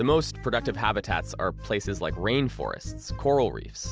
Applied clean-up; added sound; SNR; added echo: none; none; none; none.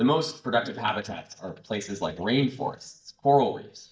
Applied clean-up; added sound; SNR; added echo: neural mask model DeepFilterNet 3.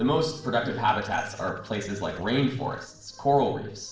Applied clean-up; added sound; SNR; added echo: neural separator model SepFormer DNS4.